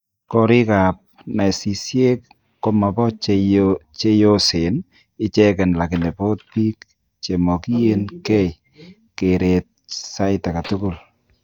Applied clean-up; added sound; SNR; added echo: neural mask model DeepFilterNet 3.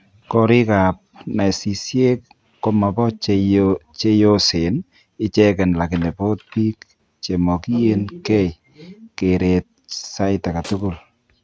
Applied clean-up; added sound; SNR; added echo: neural mask model RNNoise.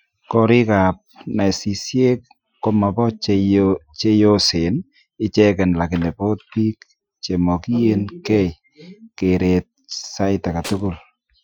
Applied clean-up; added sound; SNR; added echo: classical method Wiener filter.